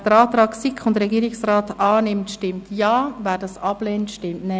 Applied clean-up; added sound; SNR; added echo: none; none; none; none.